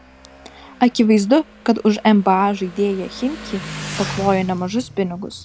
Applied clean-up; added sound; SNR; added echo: none; Motorcycle; 15 dB; none.